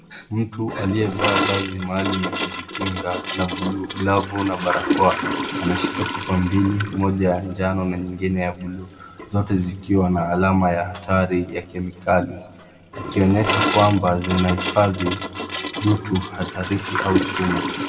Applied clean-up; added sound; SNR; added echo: none; Toilet flush / Gurgling; 5 dB; reverberation time 1.2 s.